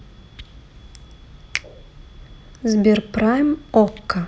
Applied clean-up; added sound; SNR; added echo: none; Finger snapping; 17 dB; none.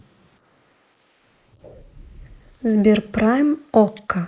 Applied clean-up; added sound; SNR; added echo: neural mask model Resemble Enhance denoiser.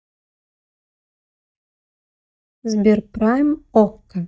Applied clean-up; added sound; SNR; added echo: neural mask model DeepFilterNet 3.